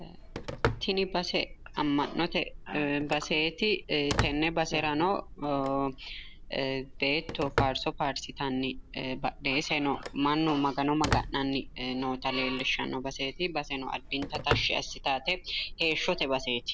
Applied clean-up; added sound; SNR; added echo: none; Telephone; 8 dB; none.